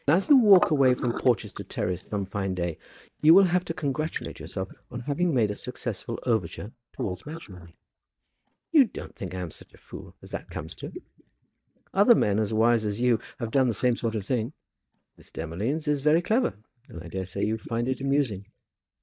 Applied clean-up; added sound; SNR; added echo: neural mask model DeepFilterNet 3.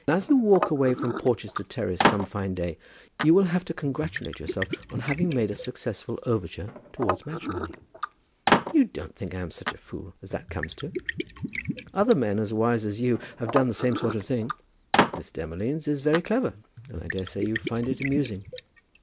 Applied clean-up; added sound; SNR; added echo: none; Liquid; 5 dB; none.